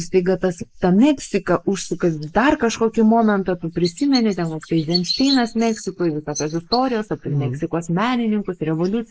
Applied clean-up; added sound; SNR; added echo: neural mask model Resemble Enhance denoiser.